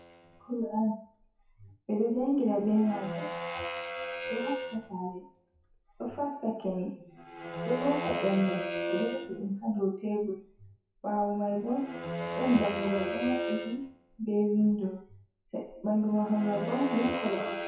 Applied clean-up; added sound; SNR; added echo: classical method WPE with log-MMSE.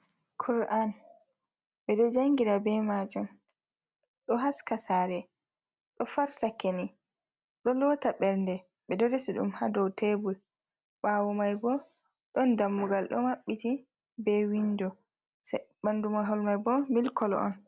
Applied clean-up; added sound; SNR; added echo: none; none; none; none.